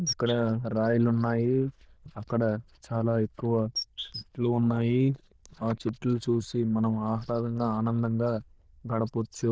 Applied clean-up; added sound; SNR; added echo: neural diffusion model UNIVERSE++.